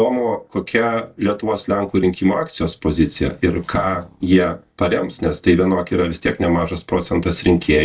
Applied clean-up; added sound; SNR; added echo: neural mask model DeepFilterNet 3.